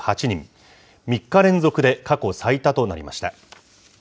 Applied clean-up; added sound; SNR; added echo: none; none; none; none.